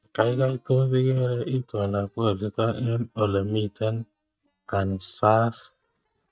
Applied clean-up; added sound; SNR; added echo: neural mask model DeepFilterNet 3.